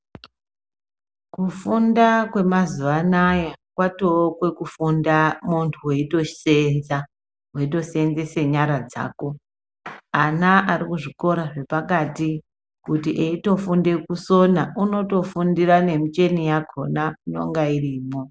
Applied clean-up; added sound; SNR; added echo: none; none; none; none.